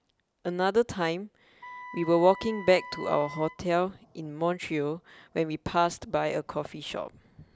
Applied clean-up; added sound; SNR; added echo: none; Wind instrument, woodwind instrument; 14 dB; none.